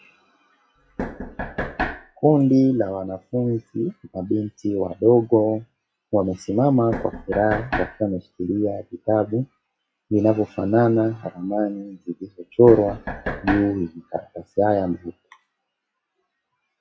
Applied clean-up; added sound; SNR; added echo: classical method log-MMSE.